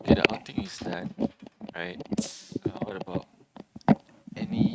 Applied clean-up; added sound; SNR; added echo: neural mask model RNNoise.